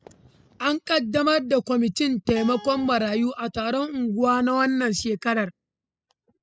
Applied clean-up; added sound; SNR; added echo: classical method spectral subtraction.